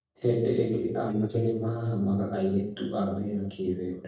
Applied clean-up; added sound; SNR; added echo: neural mask model DeepFilterNet 3.